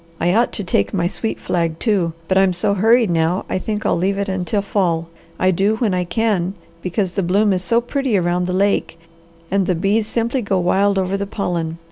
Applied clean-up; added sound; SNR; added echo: none; none; none; none.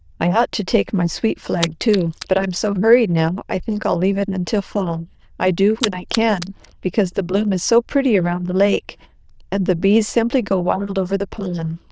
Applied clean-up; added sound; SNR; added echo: neural diffusion model UNIVERSE++.